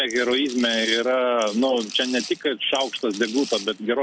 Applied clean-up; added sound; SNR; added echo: none; Rattle / Rattle (instrument); 15 dB; none.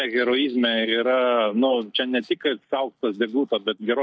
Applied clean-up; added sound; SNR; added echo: neural mask model DeepFilterNet 3.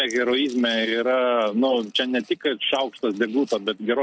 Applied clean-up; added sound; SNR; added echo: neural mask model RNNoise.